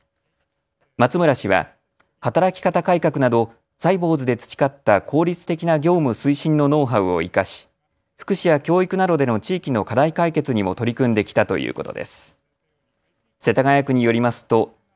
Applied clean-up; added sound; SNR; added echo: none; none; none; none.